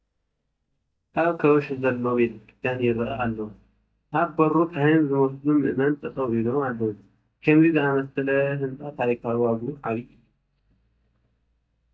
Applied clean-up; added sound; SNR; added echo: neural mask model DeepFilterNet 3.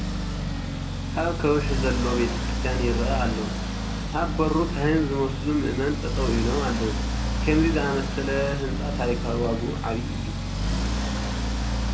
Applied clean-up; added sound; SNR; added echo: none; Accelerating, revving, vroom; -1 dB; reverberation time 0.3 s.